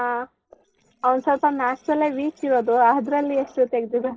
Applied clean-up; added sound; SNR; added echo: neural separator model SepFormer DNS4.